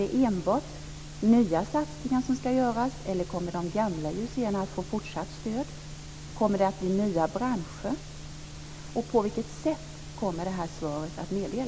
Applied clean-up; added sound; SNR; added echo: none; none; none; none.